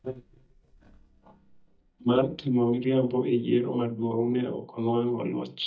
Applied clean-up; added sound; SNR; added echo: neural mask model DeepFilterNet 3.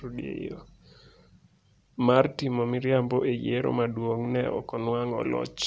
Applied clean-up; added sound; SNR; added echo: none; none; none; none.